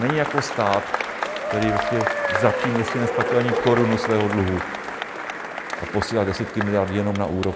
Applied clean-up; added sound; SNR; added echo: none; Applause / Crowd / Cheering; 3 dB; none.